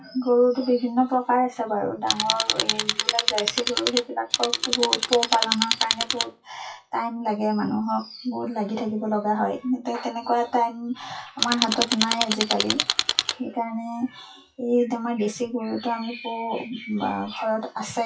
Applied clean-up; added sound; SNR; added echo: classical method WPE with log-MMSE.